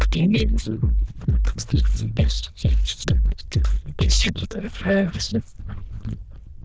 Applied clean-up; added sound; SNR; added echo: neural diffusion model UNIVERSE++.